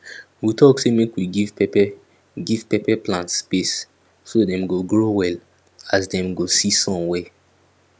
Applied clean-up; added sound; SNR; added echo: none; none; none; none.